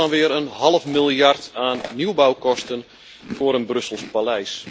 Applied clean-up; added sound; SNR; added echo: none; Chewing, mastication; 20 dB; none.